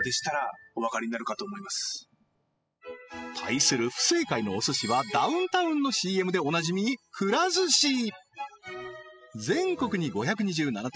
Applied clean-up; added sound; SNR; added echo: classical method spectral subtraction.